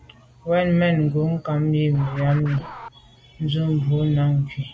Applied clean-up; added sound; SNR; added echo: none; Scratching (performance technique); 19 dB; none.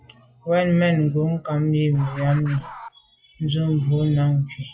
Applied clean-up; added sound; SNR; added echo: classical method log-MMSE.